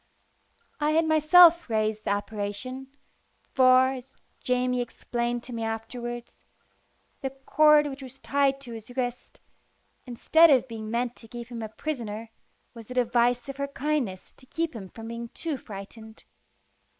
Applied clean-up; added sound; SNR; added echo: neural mask model Resemble Enhance denoiser.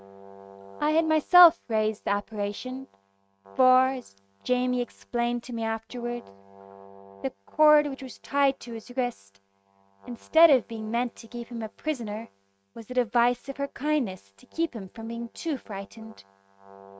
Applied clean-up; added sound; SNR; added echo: neural mask model RNNoise.